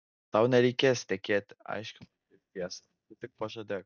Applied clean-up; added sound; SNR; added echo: neural mask model DeepFilterNet 3.